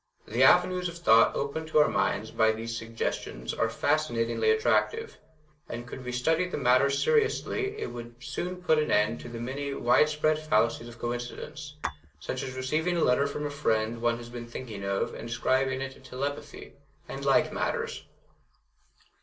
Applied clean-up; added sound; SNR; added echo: neural separator model SepFormer DNS4.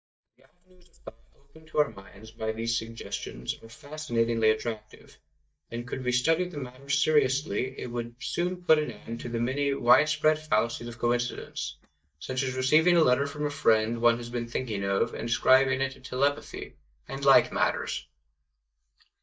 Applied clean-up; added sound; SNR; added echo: neural mask model DeepFilterNet 3.